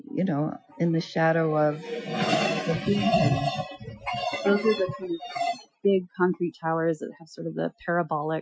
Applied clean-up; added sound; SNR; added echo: classical method Wiener filter.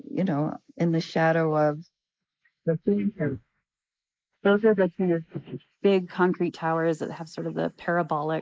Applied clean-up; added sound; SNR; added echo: neural mask model Resemble Enhance denoiser.